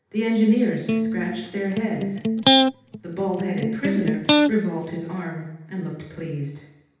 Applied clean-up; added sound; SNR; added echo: none; Electric guitar; -4 dB; reverberation time 0.8 s.